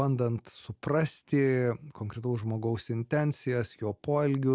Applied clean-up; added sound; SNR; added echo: none; none; none; none.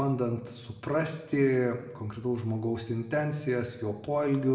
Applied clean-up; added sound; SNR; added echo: none; none; none; reverberation time 0.8 s.